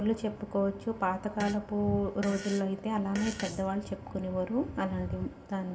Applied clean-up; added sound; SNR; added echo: none; Fart; 13 dB; reverberation time 1.6 s.